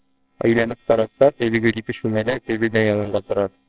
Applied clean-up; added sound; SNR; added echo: neural separator model SepFormer WHAMR!.